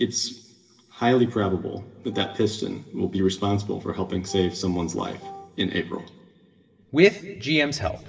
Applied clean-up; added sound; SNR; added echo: none; Wind instrument, woodwind instrument; 18 dB; reverberation time 3.0 s.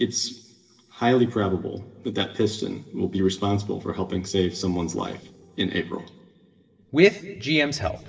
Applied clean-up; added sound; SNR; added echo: neural separator model SepFormer DNS4.